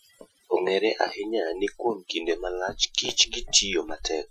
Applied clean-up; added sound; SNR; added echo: classical method Wiener filter.